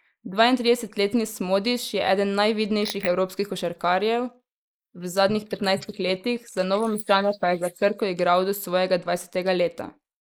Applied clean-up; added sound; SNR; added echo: neural mask model Resemble Enhance denoiser.